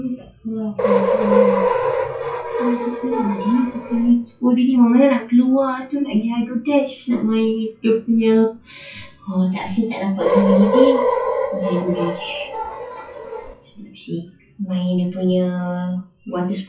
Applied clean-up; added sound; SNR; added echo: classical method WPE with log-MMSE.